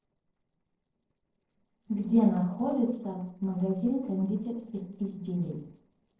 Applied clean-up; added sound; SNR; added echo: neural separator model SepFormer DNS4.